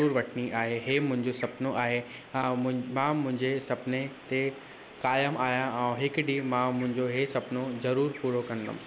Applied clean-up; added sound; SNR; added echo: none; Bird vocalization, bird call, bird song; 19 dB; none.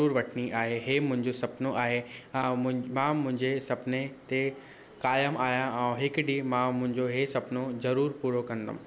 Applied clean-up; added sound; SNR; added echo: none; none; none; none.